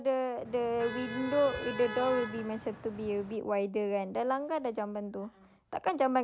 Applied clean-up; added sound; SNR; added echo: none; Motor vehicle (road); 10 dB; none.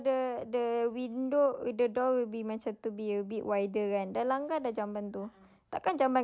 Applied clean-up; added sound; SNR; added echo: none; none; none; none.